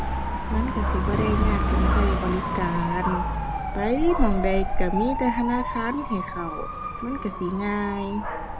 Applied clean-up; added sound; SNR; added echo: none; Motorcycle / Dog; -2 dB; none.